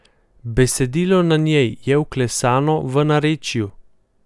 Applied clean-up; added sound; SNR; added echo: none; none; none; none.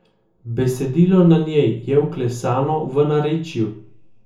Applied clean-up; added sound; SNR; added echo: none; none; none; reverberation time 0.6 s.